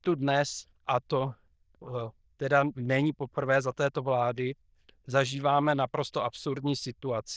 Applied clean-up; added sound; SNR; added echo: neural diffusion model UNIVERSE++.